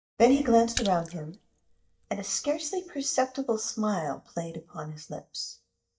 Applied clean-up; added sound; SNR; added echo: neural mask model DeepFilterNet 3.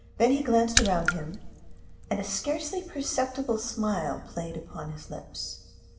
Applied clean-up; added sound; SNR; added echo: none; Raindrop / Splash, splatter; 1 dB; reverberation time 0.8 s.